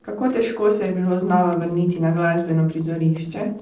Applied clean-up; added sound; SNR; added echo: neural separator model SepFormer DNS4.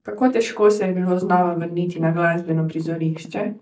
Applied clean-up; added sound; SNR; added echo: neural mask model DeepFilterNet 3.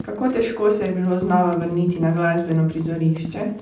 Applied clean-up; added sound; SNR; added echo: none; Run; 19 dB; reverberation time 0.6 s.